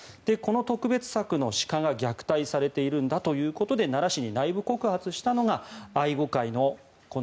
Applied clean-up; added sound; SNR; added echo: none; none; none; none.